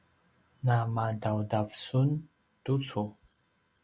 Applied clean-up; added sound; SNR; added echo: none; none; none; none.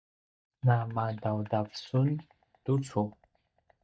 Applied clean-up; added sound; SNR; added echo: neural mask model DeepFilterNet 3.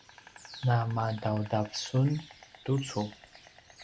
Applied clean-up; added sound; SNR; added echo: none; Insect; 19 dB; none.